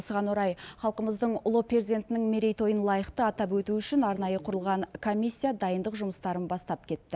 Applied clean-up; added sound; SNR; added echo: none; none; none; none.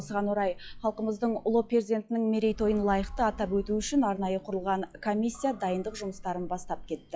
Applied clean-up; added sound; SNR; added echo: classical method log-MMSE.